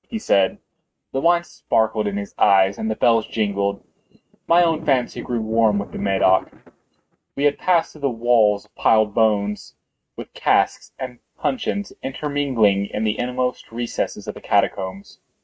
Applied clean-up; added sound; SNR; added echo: neural mask model RNNoise.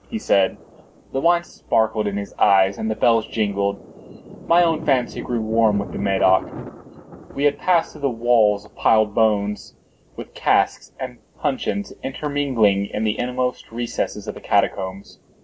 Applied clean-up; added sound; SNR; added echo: none; Thunder; 18 dB; none.